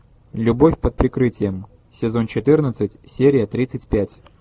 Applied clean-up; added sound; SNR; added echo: none; none; none; none.